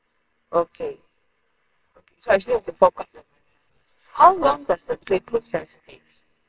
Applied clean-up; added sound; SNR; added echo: neural separator model SepFormer WHAMR!.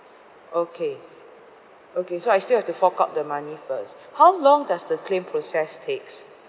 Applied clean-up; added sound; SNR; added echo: none; none; none; none.